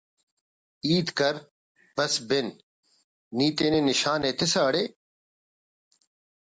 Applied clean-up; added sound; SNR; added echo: none; none; none; none.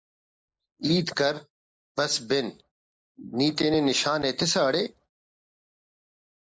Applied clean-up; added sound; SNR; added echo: neural mask model Resemble Enhance denoiser.